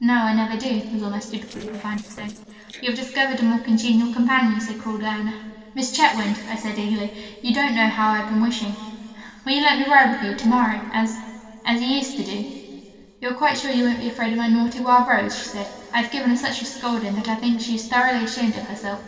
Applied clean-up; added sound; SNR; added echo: neural separator model SepFormer DNS4.